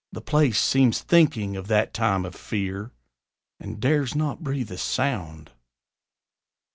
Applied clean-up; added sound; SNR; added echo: none; none; none; none.